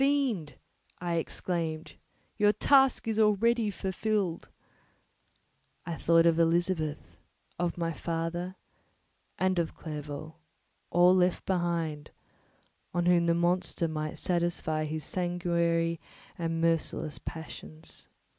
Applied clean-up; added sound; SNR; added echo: none; none; none; none.